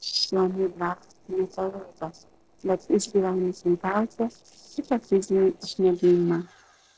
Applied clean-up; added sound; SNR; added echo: neural separator model SepFormer DNS4.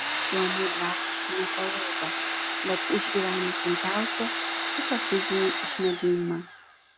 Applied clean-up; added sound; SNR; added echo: none; Domestic sounds, home sounds; -4 dB; none.